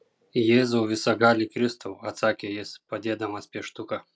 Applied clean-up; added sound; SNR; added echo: none; none; none; none.